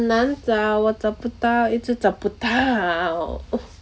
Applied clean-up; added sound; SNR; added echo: none; none; none; none.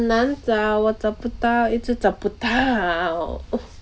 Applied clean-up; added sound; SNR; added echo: none; Gull, seagull; 17 dB; none.